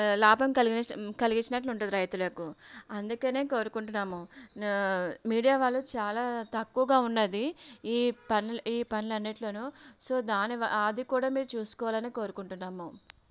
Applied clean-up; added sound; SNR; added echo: none; none; none; none.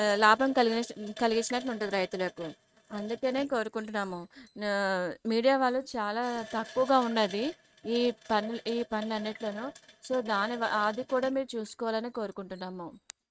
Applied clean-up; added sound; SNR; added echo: neural mask model RNNoise.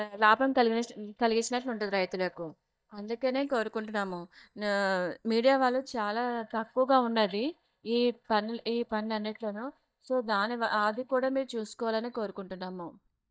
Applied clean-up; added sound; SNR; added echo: neural mask model DeepFilterNet 3.